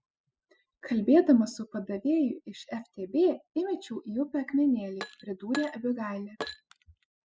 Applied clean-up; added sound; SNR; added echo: classical method spectral subtraction.